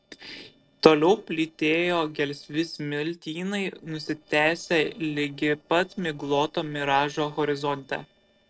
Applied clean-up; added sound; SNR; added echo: neural separator model SepFormer DNS4.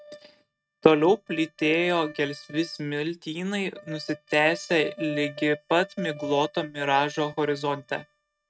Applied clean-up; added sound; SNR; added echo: neural mask model RNNoise.